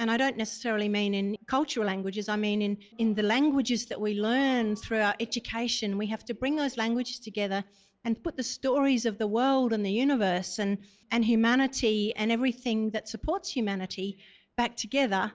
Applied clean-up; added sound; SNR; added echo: none; none; none; none.